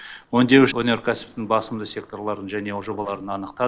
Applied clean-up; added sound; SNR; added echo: neural separator model SepFormer DNS4.